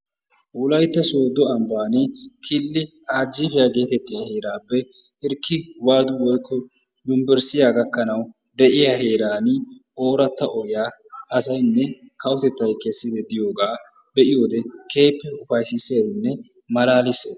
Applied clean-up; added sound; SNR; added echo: none; none; none; none.